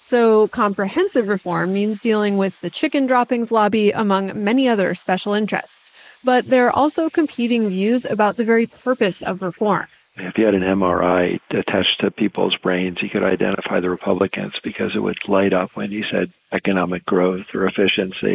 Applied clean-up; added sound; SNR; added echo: neural mask model Resemble Enhance denoiser.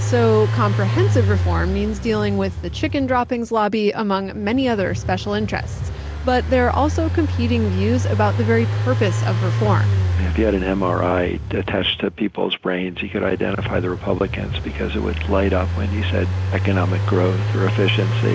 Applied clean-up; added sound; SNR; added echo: none; Engine; 1 dB; none.